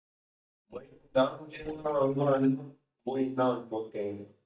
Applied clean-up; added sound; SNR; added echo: neural mask model DeepFilterNet 3.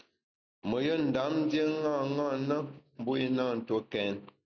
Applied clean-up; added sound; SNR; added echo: none; none; none; none.